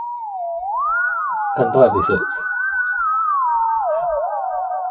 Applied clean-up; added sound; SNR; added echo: classical method WPE with log-MMSE.